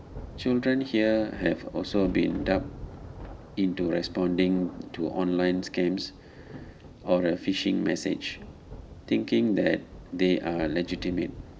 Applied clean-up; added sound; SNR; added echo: none; Thunder; 15 dB; none.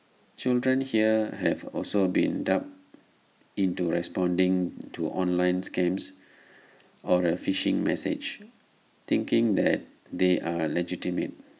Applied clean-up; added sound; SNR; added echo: none; none; none; none.